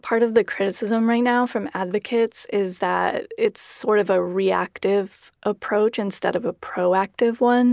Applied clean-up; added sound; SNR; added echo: none; none; none; none.